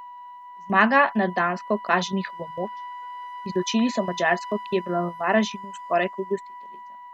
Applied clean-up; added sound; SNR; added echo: none; Wind instrument, woodwind instrument; 13 dB; none.